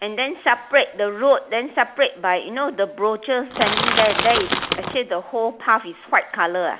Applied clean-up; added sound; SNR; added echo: none; Crushing; 1 dB; none.